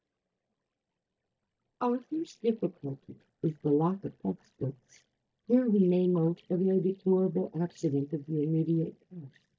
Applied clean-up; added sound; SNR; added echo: neural mask model DeepFilterNet 3.